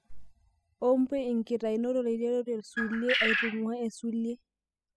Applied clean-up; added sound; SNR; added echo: classical method spectral subtraction.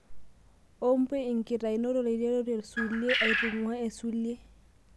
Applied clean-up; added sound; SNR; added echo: none; Bird; 0 dB; none.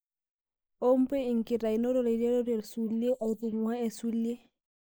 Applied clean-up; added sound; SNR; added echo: neural mask model Resemble Enhance denoiser.